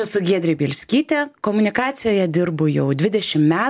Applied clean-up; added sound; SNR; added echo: none; none; none; none.